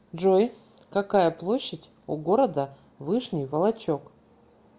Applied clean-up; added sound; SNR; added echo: none; none; none; none.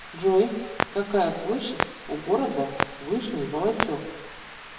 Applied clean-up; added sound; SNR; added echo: none; Clock; 7 dB; reverberation time 1.0 s.